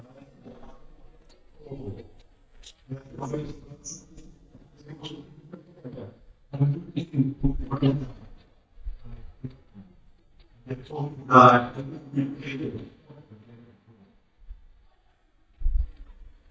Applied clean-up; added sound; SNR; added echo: neural mask model DeepFilterNet 3.